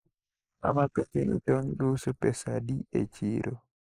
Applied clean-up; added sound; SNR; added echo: neural mask model Resemble Enhance denoiser.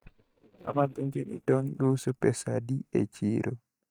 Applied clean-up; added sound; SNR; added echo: neural mask model DeepFilterNet 3.